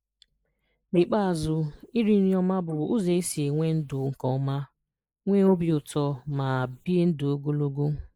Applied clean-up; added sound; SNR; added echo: neural mask model Resemble Enhance denoiser.